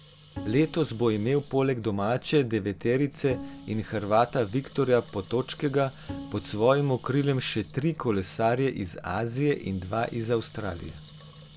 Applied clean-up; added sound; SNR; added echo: none; Bowed string instrument + Water tap, faucet / Liquid; 17 dB; none.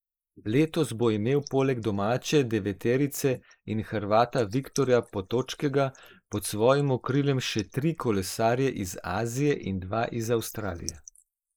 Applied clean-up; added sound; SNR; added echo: neural mask model Resemble Enhance denoiser.